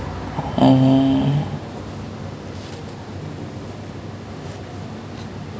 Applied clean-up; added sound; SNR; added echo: none; none; none; none.